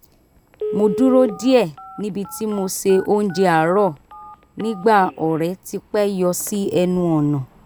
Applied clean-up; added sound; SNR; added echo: none; Telephone; 14 dB; none.